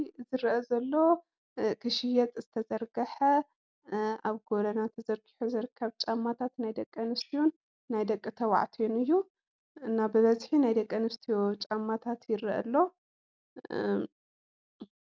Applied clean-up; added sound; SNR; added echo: none; none; none; none.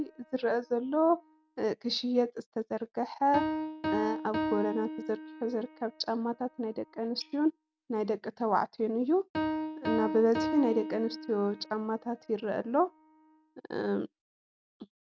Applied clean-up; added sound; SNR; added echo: none; Piano; 8 dB; none.